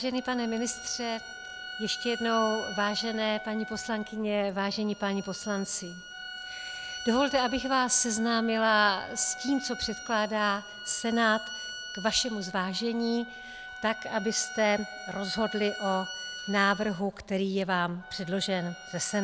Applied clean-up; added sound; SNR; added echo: none; Wind instrument, woodwind instrument + Bowed string instrument; 12 dB; none.